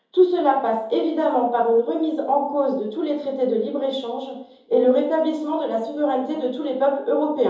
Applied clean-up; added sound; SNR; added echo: none; none; none; reverberation time 2.8 s.